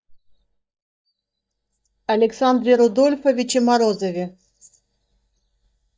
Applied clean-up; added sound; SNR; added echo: neural mask model DeepFilterNet 3.